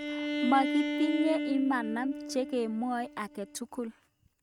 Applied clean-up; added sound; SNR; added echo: neural mask model RNNoise.